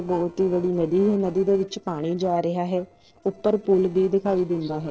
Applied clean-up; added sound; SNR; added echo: neural separator model SepFormer DNS4.